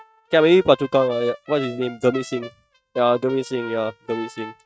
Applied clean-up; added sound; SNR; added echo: neural mask model RNNoise.